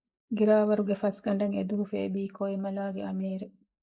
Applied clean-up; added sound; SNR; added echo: neural mask model Resemble Enhance denoiser.